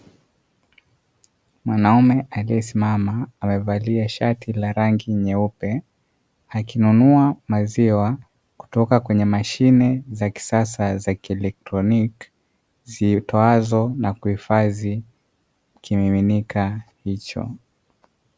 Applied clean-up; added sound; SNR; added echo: none; none; none; none.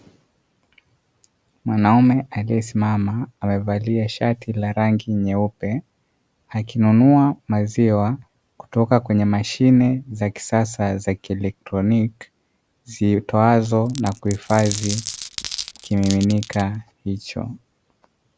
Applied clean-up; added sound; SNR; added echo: none; Glass; 13 dB; none.